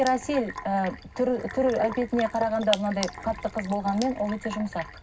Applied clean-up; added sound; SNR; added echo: none; Sink (filling or washing); 12 dB; reverberation time 0.4 s.